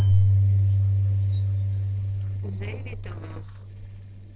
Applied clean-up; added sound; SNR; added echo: neural separator model SepFormer DNS4.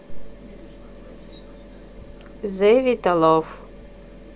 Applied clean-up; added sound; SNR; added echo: none; none; none; none.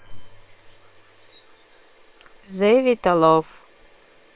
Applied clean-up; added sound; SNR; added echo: neural separator model SepFormer WHAM!.